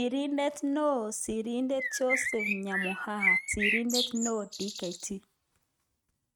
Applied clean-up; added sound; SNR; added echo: neural mask model RNNoise.